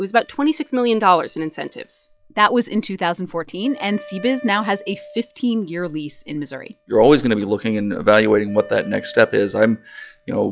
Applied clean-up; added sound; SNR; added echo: classical method log-MMSE.